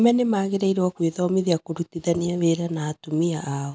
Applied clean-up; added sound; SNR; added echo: none; none; none; none.